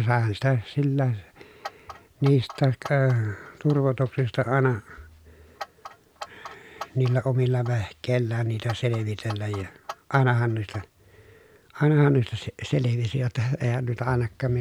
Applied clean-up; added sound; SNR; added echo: none; Clock; 18 dB; none.